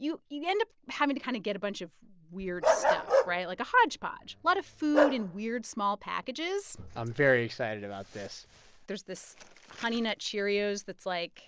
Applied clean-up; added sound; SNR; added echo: none; Bark; -2 dB; none.